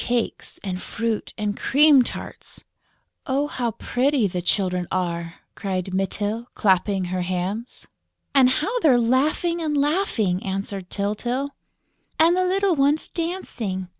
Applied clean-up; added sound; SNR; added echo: none; none; none; none.